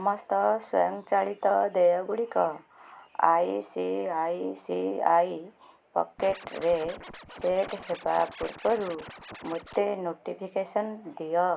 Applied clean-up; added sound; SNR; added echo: none; Scratching (performance technique); 16 dB; none.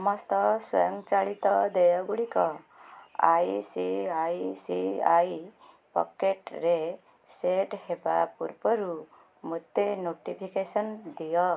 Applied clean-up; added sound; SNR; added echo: none; none; none; none.